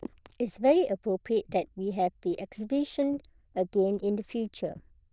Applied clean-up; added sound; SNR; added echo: neural diffusion model UNIVERSE++.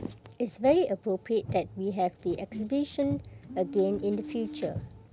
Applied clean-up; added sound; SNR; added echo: none; Car; 12 dB; none.